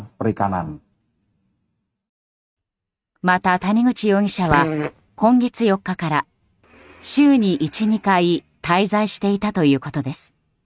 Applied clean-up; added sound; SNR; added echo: neural mask model RNNoise.